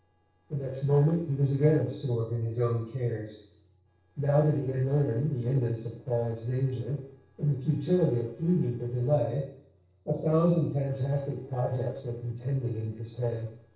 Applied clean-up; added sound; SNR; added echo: neural separator model SepFormer DNS4.